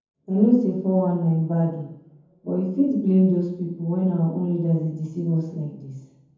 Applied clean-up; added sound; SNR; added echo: none; none; none; reverberation time 0.9 s.